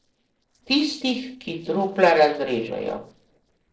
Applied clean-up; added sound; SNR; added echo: neural separator model SepFormer DNS4.